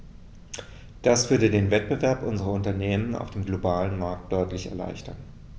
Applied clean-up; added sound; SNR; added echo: none; none; none; none.